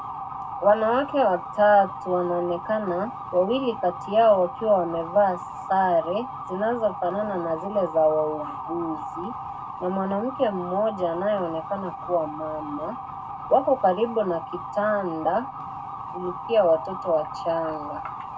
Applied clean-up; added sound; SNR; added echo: none; Motor vehicle (road) / Siren; 10 dB; reverberation time 0.3 s.